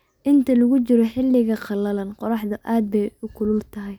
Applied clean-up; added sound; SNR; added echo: none; none; none; none.